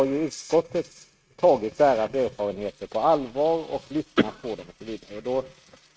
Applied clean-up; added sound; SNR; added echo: neural mask model RNNoise.